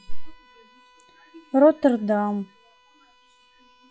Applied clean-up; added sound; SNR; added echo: classical method log-MMSE.